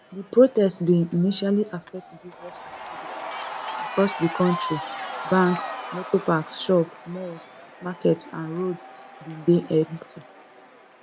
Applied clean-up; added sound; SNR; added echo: none; Crowd / Cheering; 12 dB; none.